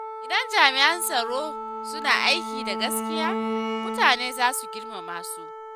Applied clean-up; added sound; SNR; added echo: none; Bowed string instrument + Wind instrument, woodwind instrument; 6 dB; none.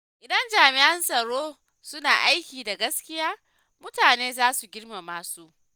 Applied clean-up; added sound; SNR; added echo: none; none; none; none.